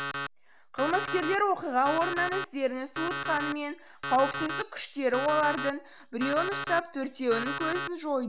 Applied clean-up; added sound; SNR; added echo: none; Alarm; 7 dB; none.